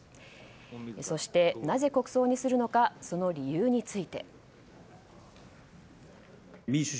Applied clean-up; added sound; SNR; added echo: none; none; none; none.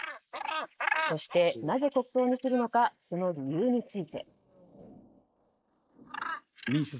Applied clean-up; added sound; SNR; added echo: neural mask model Resemble Enhance denoiser.